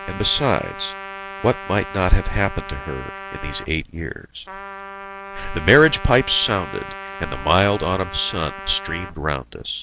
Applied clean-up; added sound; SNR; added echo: none; Trumpet; 13 dB; none.